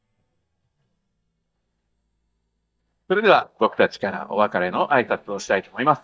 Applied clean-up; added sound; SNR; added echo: neural mask model DeepFilterNet 3.